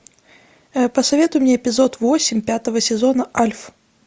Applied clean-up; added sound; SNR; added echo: none; none; none; none.